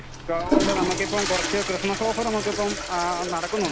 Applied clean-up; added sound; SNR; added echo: none; Toilet flush / Water; 1 dB; none.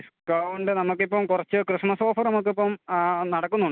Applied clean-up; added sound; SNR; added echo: none; none; none; none.